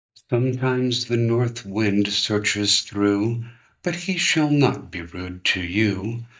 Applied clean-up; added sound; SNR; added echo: neural mask model DeepFilterNet 3.